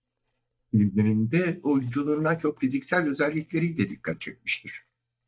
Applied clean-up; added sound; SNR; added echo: neural mask model DeepFilterNet 3.